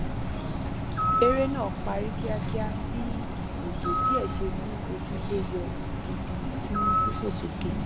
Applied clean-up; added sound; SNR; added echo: none; Bird; -4 dB; none.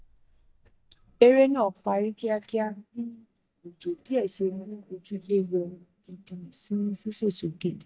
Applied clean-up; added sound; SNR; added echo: neural mask model DeepFilterNet 3.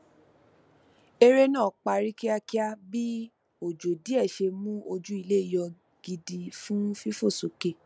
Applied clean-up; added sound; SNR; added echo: none; none; none; none.